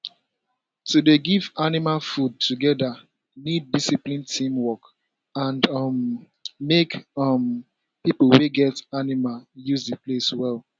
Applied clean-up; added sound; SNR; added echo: none; none; none; none.